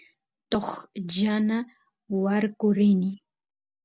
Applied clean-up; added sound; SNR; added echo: none; none; none; none.